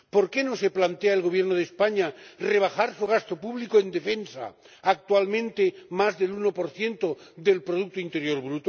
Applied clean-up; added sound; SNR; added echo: none; none; none; none.